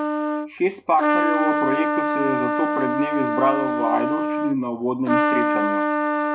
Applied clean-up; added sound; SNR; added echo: none; Trumpet; -3 dB; none.